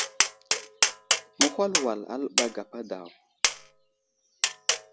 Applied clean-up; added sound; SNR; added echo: none; Tap; -5 dB; none.